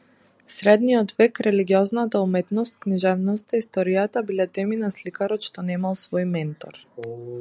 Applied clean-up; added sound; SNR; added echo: none; none; none; none.